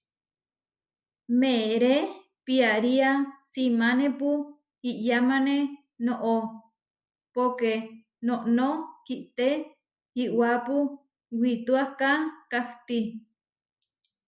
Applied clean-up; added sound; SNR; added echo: none; none; none; none.